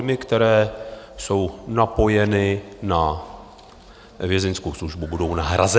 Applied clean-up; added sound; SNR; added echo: none; none; none; none.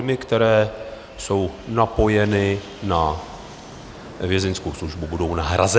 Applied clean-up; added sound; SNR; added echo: none; Fixed-wing aircraft, airplane; 19 dB; none.